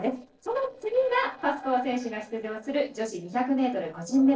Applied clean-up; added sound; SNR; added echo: neural separator model SepFormer DNS4.